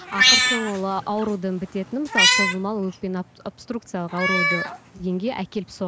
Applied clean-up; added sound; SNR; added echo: none; Meow; -3 dB; none.